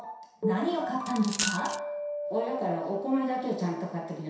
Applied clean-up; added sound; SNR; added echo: none; Coin (dropping); 4 dB; reverberation time 0.7 s.